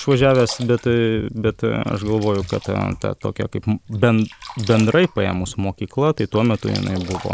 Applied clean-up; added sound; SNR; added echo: none; Sink (filling or washing); 19 dB; none.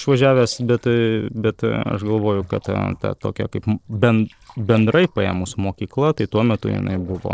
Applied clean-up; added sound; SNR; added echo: neural separator model SepFormer DNS4.